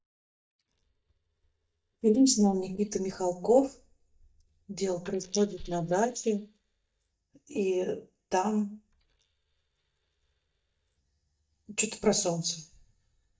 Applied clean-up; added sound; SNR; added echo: neural mask model DeepFilterNet 3.